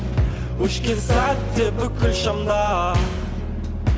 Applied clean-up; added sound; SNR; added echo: none; none; none; none.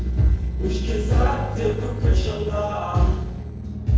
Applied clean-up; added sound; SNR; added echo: neural separator model SepFormer DNS4.